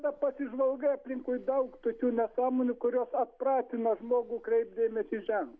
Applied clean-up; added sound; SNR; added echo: none; none; none; none.